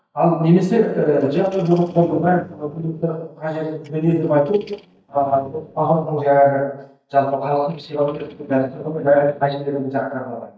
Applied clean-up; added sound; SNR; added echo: neural mask model DeepFilterNet 3.